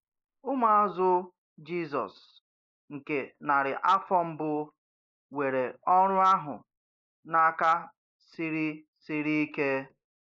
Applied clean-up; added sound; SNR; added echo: neural mask model Resemble Enhance denoiser.